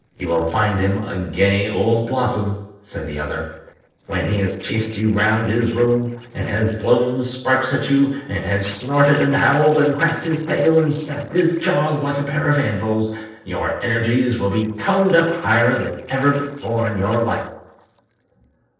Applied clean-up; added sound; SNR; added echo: neural separator model SepFormer DNS4.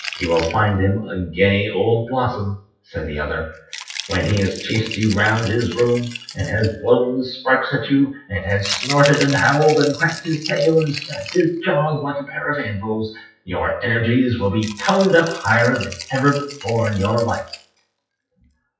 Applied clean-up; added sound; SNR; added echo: classical method WPE with log-MMSE.